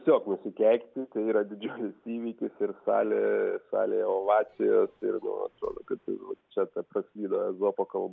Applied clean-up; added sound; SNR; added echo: none; none; none; none.